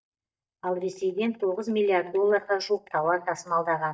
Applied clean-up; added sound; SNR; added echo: neural mask model DeepFilterNet 3.